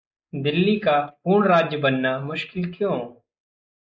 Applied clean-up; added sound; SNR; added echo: neural mask model Resemble Enhance denoiser.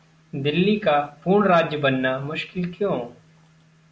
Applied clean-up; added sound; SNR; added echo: none; none; none; none.